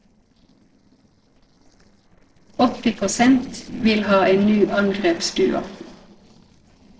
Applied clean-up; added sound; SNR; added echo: neural separator model SepFormer DNS4.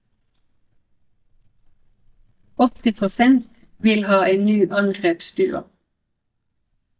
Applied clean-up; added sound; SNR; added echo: neural mask model DeepFilterNet 3.